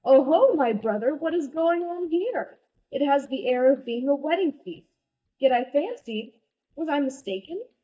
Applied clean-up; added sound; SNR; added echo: neural mask model DeepFilterNet 3.